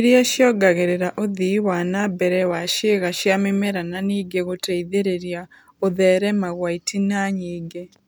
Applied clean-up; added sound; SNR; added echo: none; none; none; none.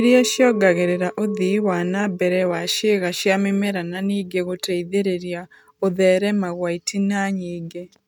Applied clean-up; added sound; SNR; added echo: neural mask model RNNoise.